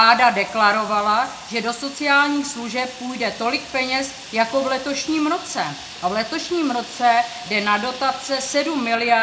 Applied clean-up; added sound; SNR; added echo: none; Fire; 16 dB; reverberation time 0.4 s.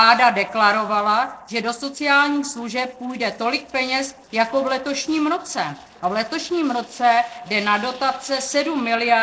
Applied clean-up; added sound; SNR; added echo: neural separator model SepFormer DNS4.